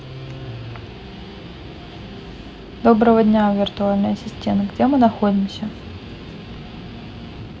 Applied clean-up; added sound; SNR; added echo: none; Guitar; 14 dB; none.